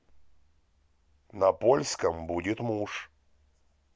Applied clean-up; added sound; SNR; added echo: none; none; none; none.